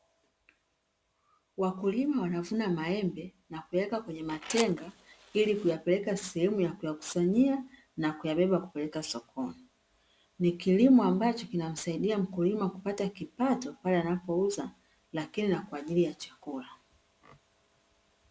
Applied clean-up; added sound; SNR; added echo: none; Fire; 14 dB; none.